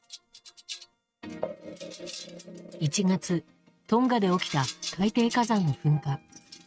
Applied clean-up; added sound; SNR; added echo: neural mask model RNNoise.